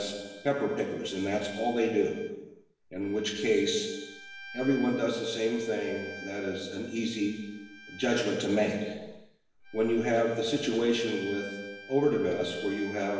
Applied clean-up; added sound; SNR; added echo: none; Bowed string instrument; 17 dB; reverberation time 1.2 s.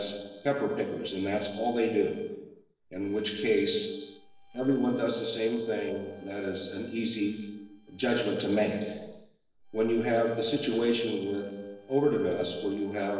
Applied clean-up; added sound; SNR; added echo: neural separator model SepFormer DNS4.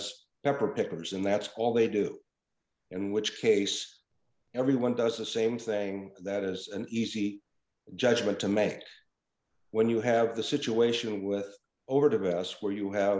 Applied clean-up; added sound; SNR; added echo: none; none; none; none.